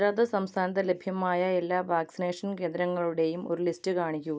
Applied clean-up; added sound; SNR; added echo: none; none; none; none.